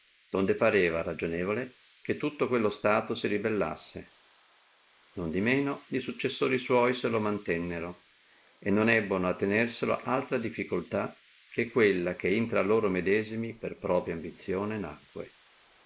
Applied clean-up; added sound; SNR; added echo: neural mask model Resemble Enhance denoiser.